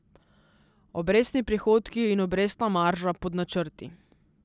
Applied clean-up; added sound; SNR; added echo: none; none; none; none.